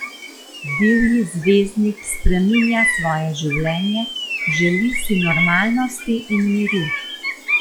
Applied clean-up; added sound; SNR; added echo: classical method log-MMSE.